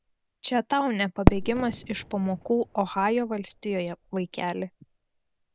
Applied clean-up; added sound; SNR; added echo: none; Fireworks; 3 dB; none.